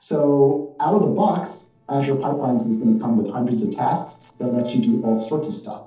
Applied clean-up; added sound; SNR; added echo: neural separator model SepFormer DNS4.